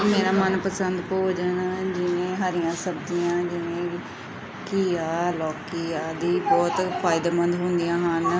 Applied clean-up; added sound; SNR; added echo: none; none; none; none.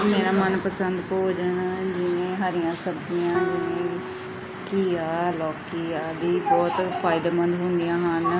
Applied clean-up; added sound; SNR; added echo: none; Guitar; 11 dB; none.